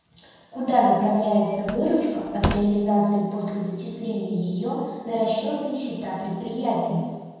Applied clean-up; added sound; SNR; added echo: none; Slam; 7 dB; reverberation time 1.2 s.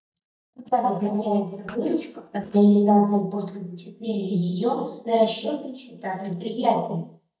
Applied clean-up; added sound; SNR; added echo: neural mask model DeepFilterNet 3.